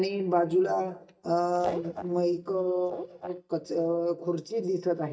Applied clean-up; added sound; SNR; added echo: neural mask model DeepFilterNet 3.